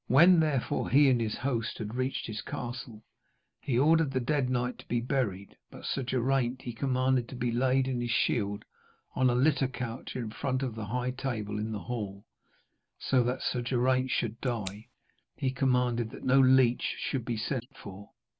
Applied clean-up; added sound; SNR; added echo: none; Scissors; 17 dB; none.